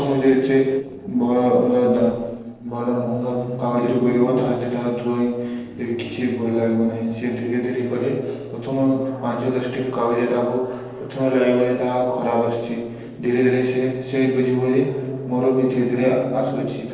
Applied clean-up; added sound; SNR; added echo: neural separator model SepFormer DNS4.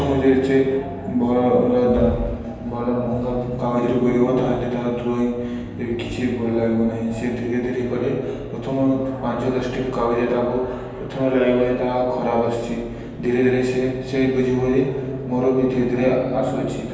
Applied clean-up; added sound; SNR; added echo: none; Accelerating, revving, vroom; 11 dB; reverberation time 1.2 s.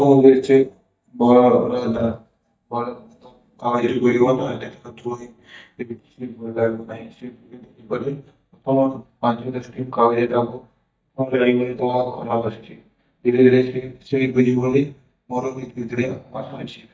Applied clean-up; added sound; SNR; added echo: neural mask model DeepFilterNet 3.